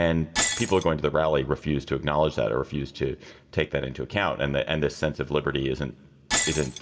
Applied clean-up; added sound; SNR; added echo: none; Shatter; 9 dB; reverberation time 0.5 s.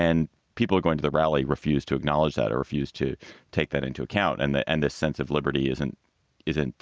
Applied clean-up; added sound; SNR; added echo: none; none; none; none.